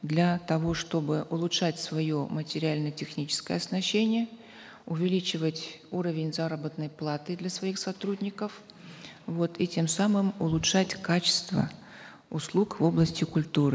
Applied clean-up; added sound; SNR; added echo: none; none; none; none.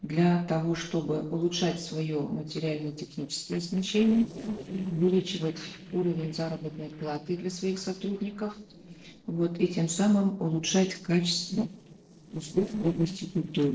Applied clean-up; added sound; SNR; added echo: neural separator model SepFormer DNS4.